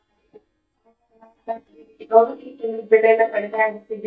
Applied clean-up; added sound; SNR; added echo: neural mask model DeepFilterNet 3.